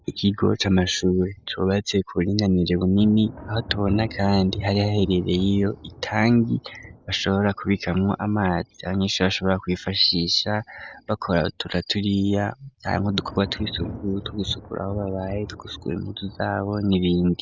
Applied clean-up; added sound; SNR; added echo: none; Thunder; 18 dB; none.